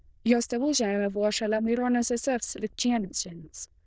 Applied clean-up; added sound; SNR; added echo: neural diffusion model UNIVERSE++.